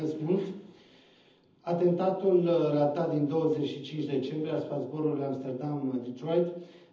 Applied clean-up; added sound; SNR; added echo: none; none; none; reverberation time 0.8 s.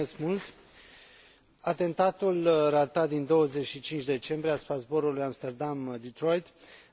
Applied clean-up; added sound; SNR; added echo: none; none; none; none.